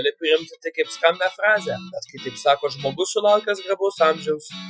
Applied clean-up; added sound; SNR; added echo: classical method Wiener filter.